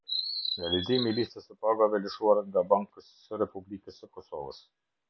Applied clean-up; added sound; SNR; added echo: none; Chirp, tweet; 4 dB; none.